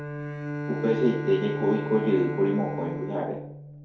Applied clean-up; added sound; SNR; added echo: none; Bowed string instrument; 6 dB; reverberation time 2.3 s.